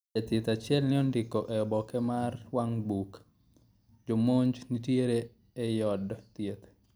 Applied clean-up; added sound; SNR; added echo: none; none; none; none.